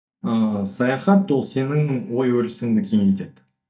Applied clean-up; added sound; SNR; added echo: neural mask model DeepFilterNet 3.